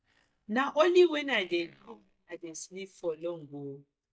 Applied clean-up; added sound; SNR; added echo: neural mask model DeepFilterNet 3.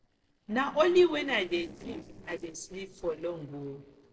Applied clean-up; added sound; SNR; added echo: neural separator model SepFormer DNS4.